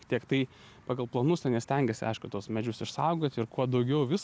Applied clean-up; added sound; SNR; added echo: none; none; none; none.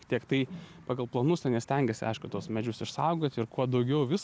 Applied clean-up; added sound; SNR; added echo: none; Whoosh, swoosh, swish; 20 dB; none.